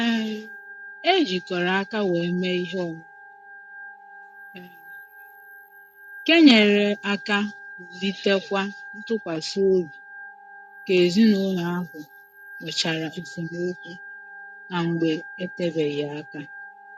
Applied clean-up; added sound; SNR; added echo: none; Organ; 18 dB; none.